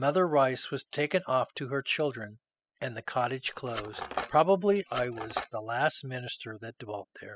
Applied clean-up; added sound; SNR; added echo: classical method spectral subtraction.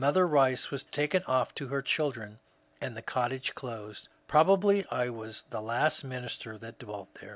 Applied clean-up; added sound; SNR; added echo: none; none; none; none.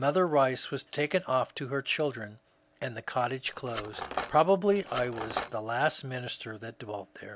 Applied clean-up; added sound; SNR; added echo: none; Cutlery, silverware; 8 dB; none.